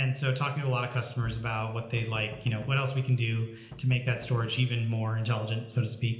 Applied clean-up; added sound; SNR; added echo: none; Knock; 18 dB; reverberation time 0.8 s.